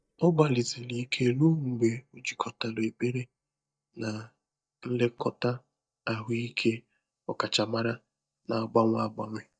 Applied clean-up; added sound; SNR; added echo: neural mask model DeepFilterNet 3.